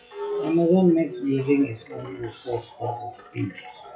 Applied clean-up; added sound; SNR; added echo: classical method WPE with log-MMSE.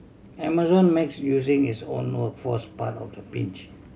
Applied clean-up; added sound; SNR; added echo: none; none; none; none.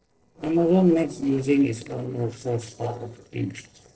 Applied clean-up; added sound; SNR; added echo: neural separator model SepFormer DNS4.